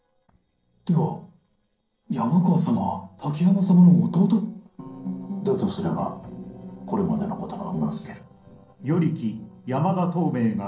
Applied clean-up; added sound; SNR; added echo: neural separator model SepFormer DNS4.